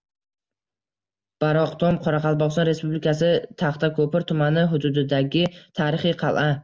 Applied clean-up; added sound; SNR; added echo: none; none; none; none.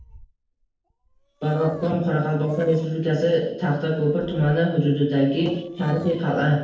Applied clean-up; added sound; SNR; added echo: neural separator model SepFormer DNS4.